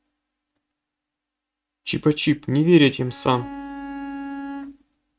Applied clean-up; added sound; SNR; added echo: neural mask model RNNoise.